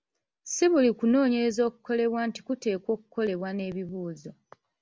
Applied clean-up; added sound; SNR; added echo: none; none; none; none.